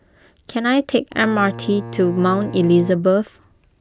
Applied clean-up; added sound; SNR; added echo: none; Bowed string instrument; 14 dB; none.